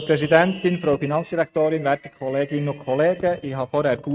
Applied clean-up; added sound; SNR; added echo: neural mask model RNNoise.